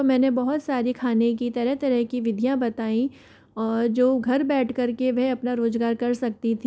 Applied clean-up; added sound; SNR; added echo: none; none; none; none.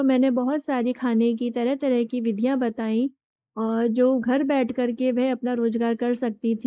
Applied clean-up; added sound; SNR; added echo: neural mask model Resemble Enhance denoiser.